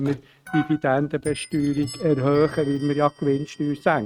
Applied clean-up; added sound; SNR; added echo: neural mask model RNNoise.